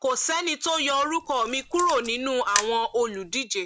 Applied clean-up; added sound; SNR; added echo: none; Camera; 10 dB; none.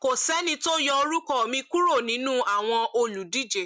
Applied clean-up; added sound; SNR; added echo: none; none; none; none.